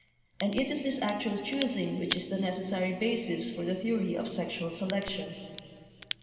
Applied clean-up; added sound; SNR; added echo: none; Crack; 7 dB; reverberation time 2.6 s.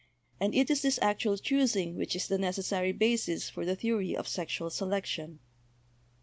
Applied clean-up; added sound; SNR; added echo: none; none; none; none.